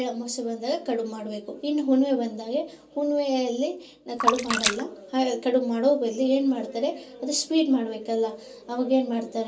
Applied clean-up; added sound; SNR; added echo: none; Splash, splatter; 4 dB; reverberation time 0.3 s.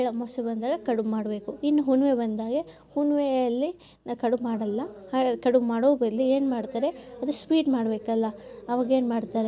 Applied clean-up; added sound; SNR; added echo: none; none; none; none.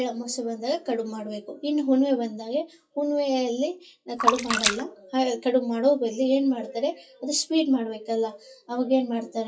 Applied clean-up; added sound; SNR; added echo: classical method WPE with log-MMSE.